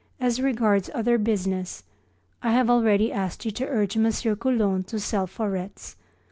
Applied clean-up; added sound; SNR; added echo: none; none; none; none.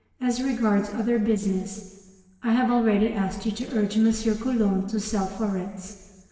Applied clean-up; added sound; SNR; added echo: neural separator model SepFormer DNS4.